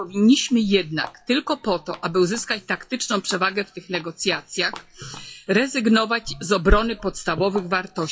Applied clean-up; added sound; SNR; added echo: classical method WPE with log-MMSE.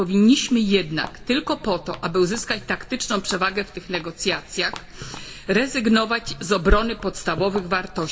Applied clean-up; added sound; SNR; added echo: none; Walk, footsteps; 18 dB; reverberation time 0.7 s.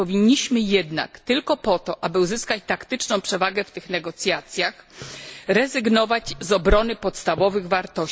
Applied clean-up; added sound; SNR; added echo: none; none; none; none.